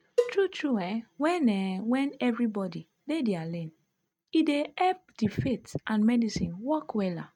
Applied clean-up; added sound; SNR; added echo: neural mask model RNNoise.